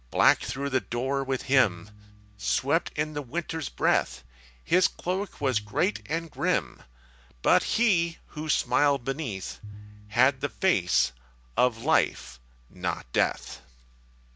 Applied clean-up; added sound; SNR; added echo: none; Piano; 18 dB; none.